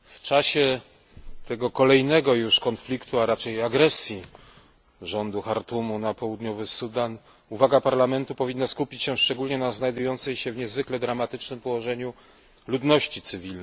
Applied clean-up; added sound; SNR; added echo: none; none; none; none.